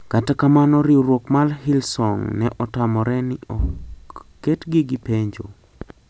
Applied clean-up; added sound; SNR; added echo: none; none; none; none.